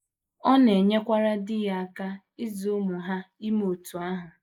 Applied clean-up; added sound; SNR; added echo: neural mask model Resemble Enhance denoiser.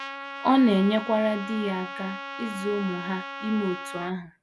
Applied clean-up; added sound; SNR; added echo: none; Trumpet; 10 dB; none.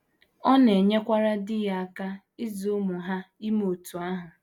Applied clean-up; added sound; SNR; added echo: none; none; none; none.